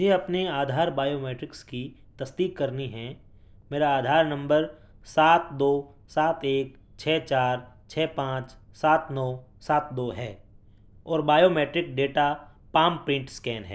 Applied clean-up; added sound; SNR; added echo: none; none; none; none.